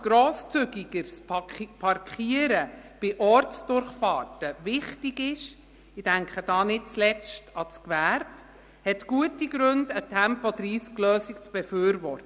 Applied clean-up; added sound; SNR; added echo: none; none; none; none.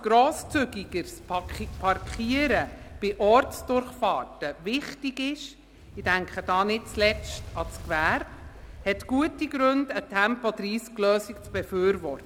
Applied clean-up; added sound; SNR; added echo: none; Fire; 16 dB; none.